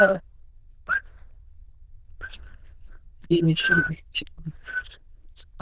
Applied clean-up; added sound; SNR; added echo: neural diffusion model UNIVERSE++.